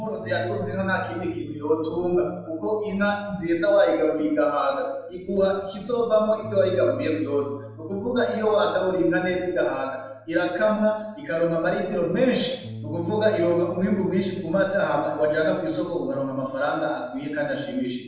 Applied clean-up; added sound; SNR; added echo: none; Bass guitar; 18 dB; reverberation time 0.7 s.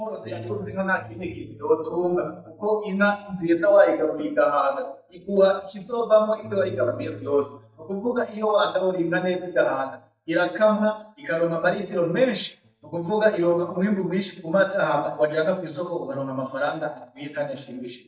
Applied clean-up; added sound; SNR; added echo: neural mask model DeepFilterNet 3.